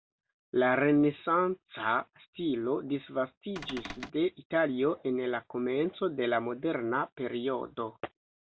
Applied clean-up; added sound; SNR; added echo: none; Cupboard open or close / Door; 11 dB; none.